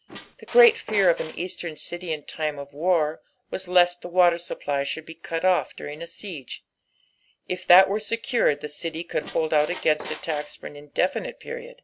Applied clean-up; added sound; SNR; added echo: none; Squeak; 15 dB; none.